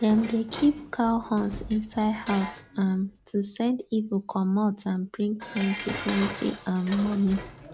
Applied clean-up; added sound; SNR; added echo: none; Dishes, pots, and pans; 13 dB; none.